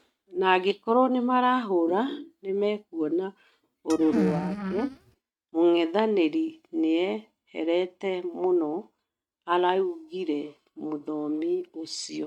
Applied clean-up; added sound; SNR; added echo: neural mask model RNNoise.